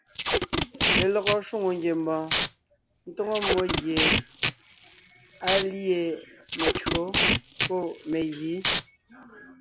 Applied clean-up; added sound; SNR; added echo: none; Packing tape, duct tape; -3 dB; none.